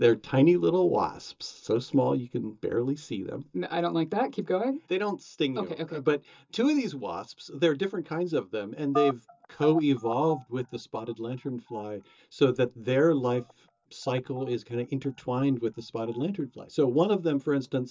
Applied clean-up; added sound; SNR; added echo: neural mask model DeepFilterNet 3.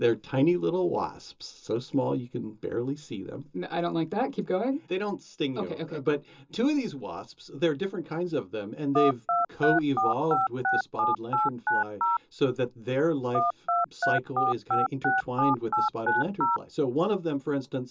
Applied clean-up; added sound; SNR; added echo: none; Telephone; -2 dB; reverberation time 0.2 s.